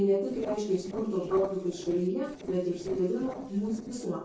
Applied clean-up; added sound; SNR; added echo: neural separator model SepFormer DNS4.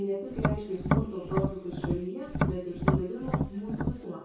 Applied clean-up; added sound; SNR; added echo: none; Tap; -5 dB; reverberation time 0.6 s.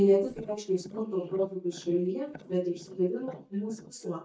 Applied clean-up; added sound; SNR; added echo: neural mask model DeepFilterNet 3.